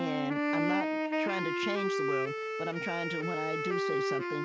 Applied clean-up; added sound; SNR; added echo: none; Wind instrument, woodwind instrument; -5 dB; none.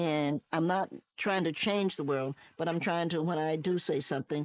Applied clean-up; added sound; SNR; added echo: neural mask model Resemble Enhance denoiser.